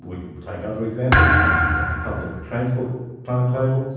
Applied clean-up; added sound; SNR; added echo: none; Thump, thud; -3 dB; reverberation time 1.1 s.